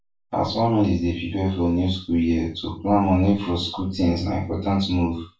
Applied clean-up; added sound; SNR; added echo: none; none; none; reverberation time 0.3 s.